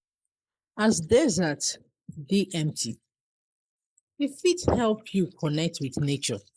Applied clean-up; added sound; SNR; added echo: neural mask model Resemble Enhance denoiser.